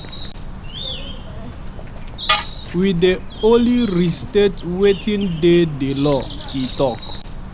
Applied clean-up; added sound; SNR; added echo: none; Tools + Bird; 8 dB; none.